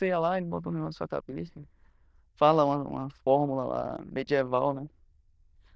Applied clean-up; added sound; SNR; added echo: neural diffusion model UNIVERSE++.